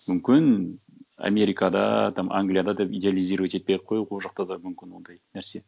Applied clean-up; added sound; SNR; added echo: none; none; none; none.